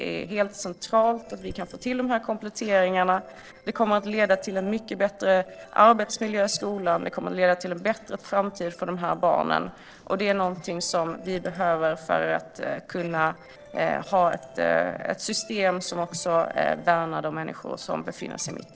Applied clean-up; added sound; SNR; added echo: neural separator model SepFormer DNS4.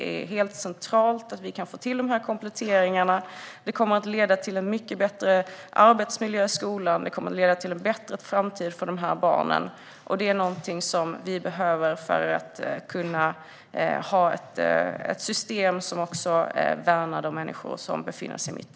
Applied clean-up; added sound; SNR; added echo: none; none; none; none.